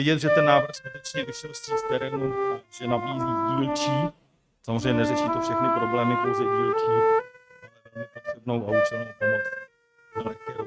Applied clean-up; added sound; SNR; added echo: neural mask model RNNoise.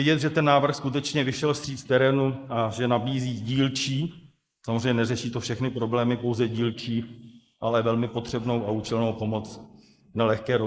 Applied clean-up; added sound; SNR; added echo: neural mask model Resemble Enhance denoiser.